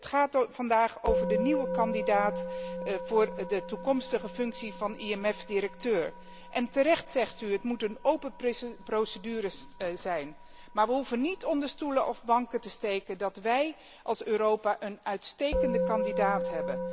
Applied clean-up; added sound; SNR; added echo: none; Musical instrument; 7 dB; none.